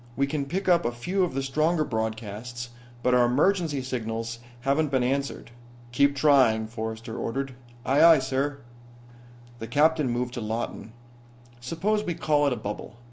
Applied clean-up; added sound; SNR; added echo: none; none; none; none.